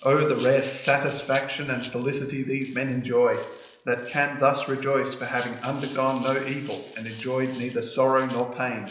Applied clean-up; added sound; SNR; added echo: none; Rattle (instrument); 4 dB; reverberation time 0.9 s.